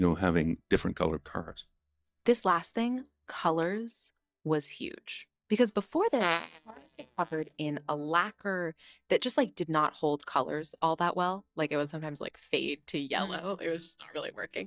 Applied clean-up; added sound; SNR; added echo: neural mask model DeepFilterNet 3.